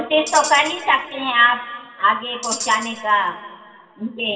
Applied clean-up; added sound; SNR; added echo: none; Tambourine; 11 dB; reverberation time 2.2 s.